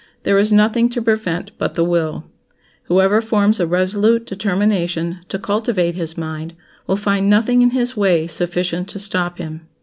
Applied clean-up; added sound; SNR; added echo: none; none; none; none.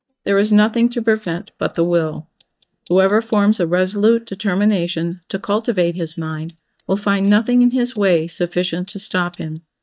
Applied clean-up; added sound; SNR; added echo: neural mask model DeepFilterNet 3.